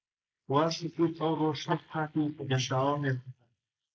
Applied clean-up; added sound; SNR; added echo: neural mask model Resemble Enhance denoiser.